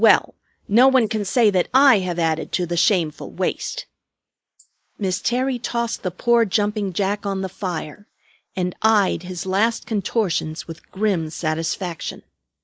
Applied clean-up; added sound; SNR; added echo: neural mask model Resemble Enhance denoiser.